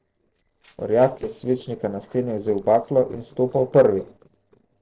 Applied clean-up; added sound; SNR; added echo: neural separator model SepFormer DNS4.